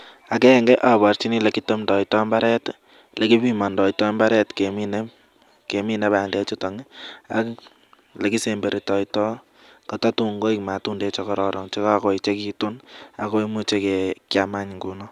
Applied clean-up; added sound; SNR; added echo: none; none; none; none.